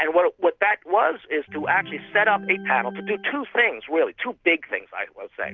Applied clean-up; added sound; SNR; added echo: none; Organ; 19 dB; none.